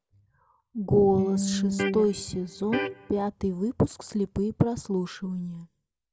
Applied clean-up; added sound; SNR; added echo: none; Electric guitar; 2 dB; none.